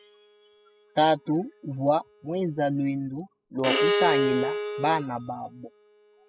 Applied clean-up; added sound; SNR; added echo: classical method spectral subtraction.